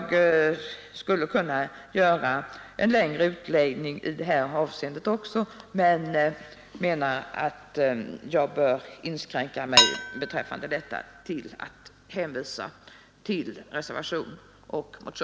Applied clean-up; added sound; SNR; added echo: none; Dishes, pots, and pans; 2 dB; none.